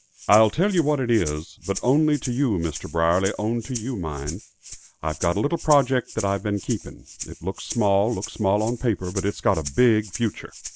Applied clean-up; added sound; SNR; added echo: none; Rattle (instrument); 16 dB; none.